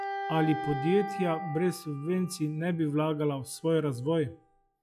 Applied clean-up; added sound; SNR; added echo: classical method log-MMSE.